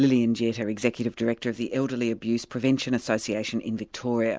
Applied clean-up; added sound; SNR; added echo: none; none; none; none.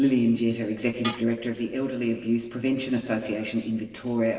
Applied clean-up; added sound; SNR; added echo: none; Tools; 17 dB; reverberation time 1.4 s.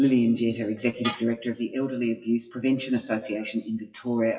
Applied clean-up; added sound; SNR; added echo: classical method WPE with log-MMSE.